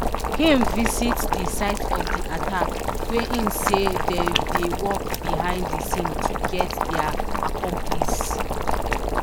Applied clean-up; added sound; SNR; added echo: none; Boiling; -4 dB; none.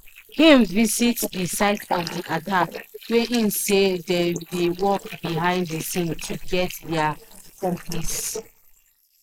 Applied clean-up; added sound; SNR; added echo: neural mask model Resemble Enhance denoiser.